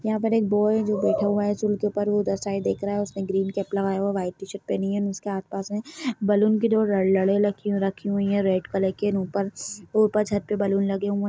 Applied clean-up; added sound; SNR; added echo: none; none; none; none.